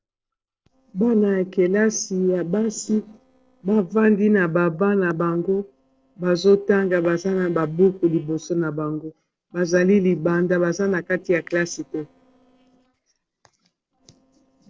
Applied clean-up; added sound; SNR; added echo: neural separator model SepFormer DNS4.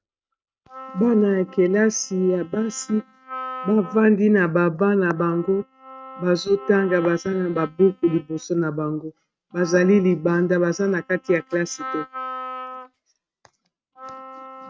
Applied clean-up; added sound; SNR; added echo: neural mask model RNNoise.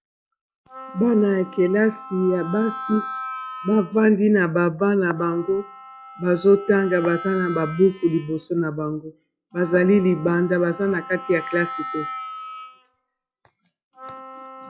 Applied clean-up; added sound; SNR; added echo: classical method log-MMSE.